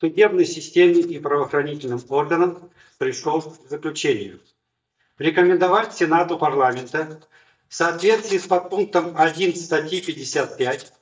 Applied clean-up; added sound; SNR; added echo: neural mask model DeepFilterNet 3.